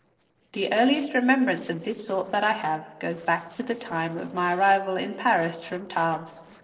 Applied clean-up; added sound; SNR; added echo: neural separator model SepFormer DNS4.